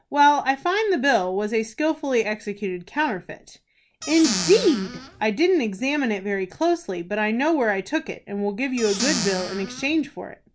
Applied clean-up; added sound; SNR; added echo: none; Squeak / Cupboard open or close; 6 dB; none.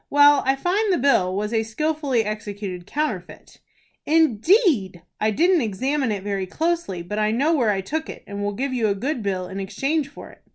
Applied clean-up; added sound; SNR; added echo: none; none; none; none.